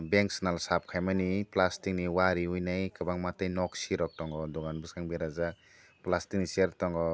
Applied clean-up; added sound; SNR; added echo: none; none; none; none.